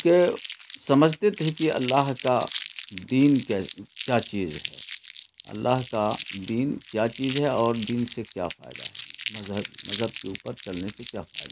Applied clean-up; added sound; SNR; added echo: none; Crumpling, crinkling; 5 dB; none.